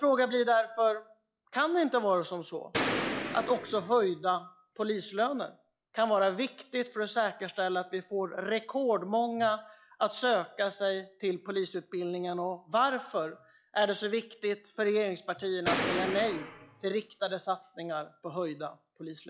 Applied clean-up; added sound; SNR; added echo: classical method log-MMSE.